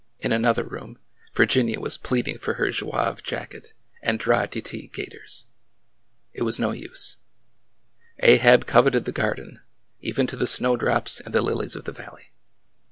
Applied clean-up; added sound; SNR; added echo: none; none; none; none.